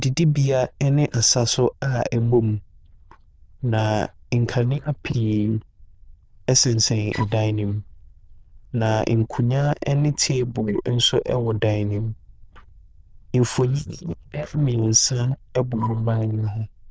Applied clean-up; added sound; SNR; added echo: neural diffusion model UNIVERSE++.